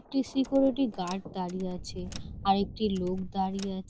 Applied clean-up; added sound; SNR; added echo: none; Door + Thunder; 13 dB; none.